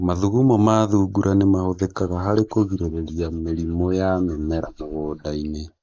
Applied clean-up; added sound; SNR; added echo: neural mask model Resemble Enhance denoiser.